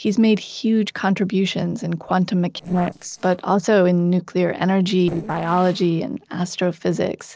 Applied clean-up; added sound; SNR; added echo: neural separator model SepFormer DNS4.